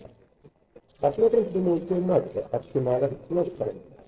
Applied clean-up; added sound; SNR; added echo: neural separator model SepFormer DNS4.